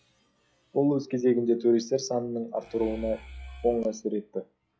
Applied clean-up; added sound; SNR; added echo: classical method log-MMSE.